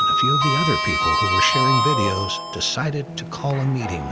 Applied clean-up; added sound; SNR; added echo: none; Sliding door; -1 dB; none.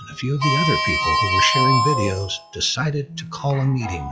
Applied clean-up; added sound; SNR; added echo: classical method log-MMSE.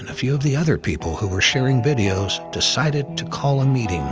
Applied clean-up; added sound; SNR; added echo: none; none; none; none.